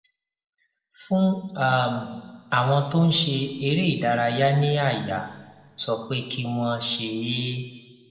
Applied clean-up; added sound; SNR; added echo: none; none; none; reverberation time 1.2 s.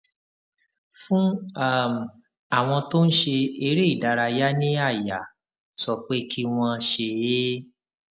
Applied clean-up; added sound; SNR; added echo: none; none; none; none.